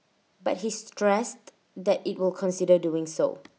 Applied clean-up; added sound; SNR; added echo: none; none; none; none.